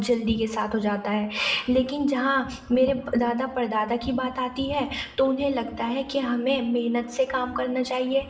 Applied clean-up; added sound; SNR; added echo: none; Piano; 19 dB; reverberation time 0.6 s.